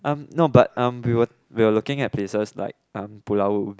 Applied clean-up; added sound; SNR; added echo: none; none; none; none.